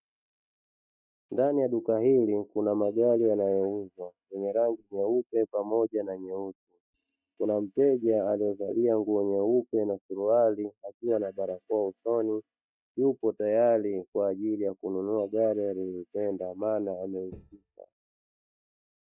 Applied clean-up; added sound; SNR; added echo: neural mask model DeepFilterNet 3.